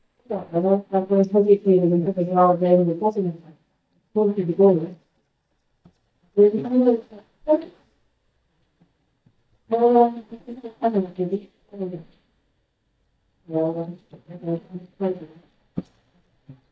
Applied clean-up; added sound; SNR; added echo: neural mask model DeepFilterNet 3.